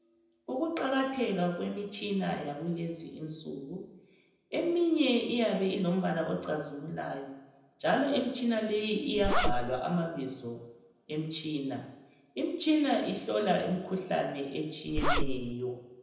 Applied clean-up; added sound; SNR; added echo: none; Zipper (clothing); -5 dB; reverberation time 0.8 s.